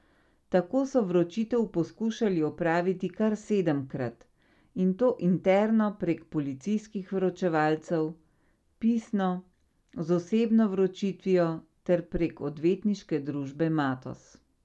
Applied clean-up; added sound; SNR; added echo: none; none; none; none.